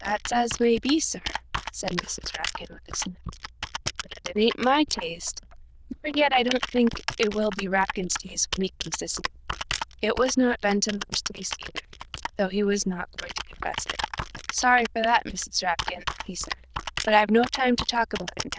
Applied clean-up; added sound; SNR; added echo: neural diffusion model UNIVERSE++.